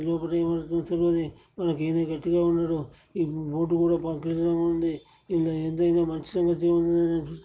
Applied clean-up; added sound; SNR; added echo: none; none; none; none.